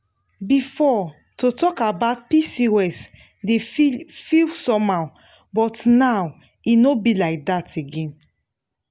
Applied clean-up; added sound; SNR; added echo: none; none; none; none.